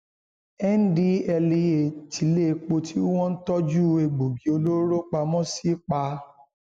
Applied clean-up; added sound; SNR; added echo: none; none; none; none.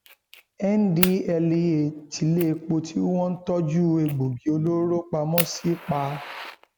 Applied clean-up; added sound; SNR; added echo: none; Fire; 12 dB; none.